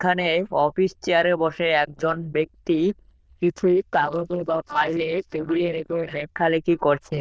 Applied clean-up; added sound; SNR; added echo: neural diffusion model UNIVERSE++.